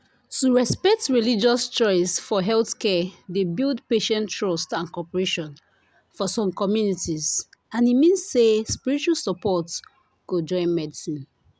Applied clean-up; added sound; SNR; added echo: none; none; none; none.